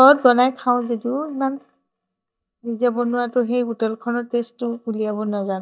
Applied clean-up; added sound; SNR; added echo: neural mask model DeepFilterNet 3.